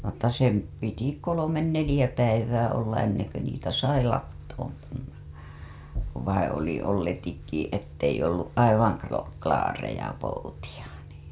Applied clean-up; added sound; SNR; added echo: none; none; none; none.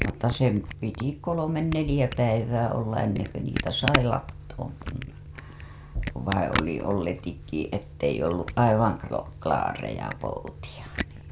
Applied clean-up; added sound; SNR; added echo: none; Camera; 9 dB; none.